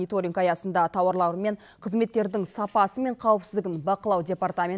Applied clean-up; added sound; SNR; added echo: none; none; none; none.